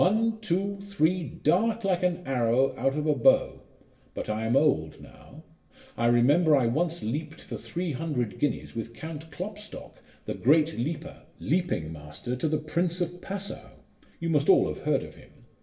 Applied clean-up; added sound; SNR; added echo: none; none; none; reverberation time 0.7 s.